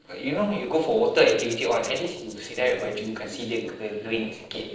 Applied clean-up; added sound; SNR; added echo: neural separator model SepFormer DNS4.